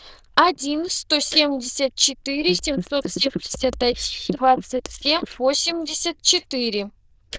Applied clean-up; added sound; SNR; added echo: neural diffusion model UNIVERSE++.